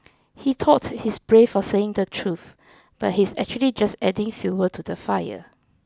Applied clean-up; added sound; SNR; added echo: none; none; none; none.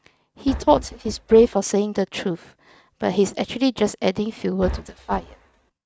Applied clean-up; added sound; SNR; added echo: neural mask model RNNoise.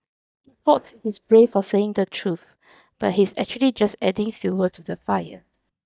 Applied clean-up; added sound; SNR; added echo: neural mask model DeepFilterNet 3.